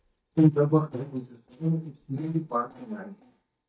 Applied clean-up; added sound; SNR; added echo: neural mask model DeepFilterNet 3.